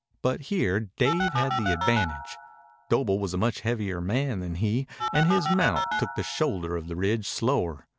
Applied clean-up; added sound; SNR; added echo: none; Telephone; 7 dB; none.